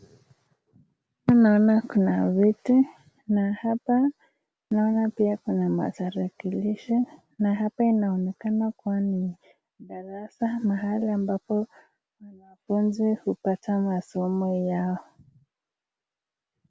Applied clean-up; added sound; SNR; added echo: none; none; none; none.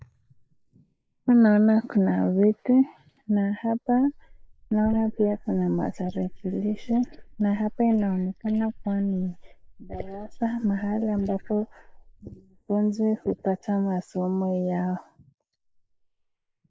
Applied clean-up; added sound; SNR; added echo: neural mask model Resemble Enhance denoiser.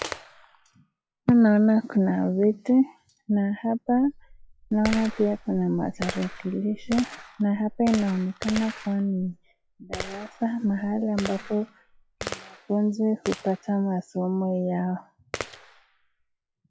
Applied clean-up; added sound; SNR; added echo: classical method log-MMSE.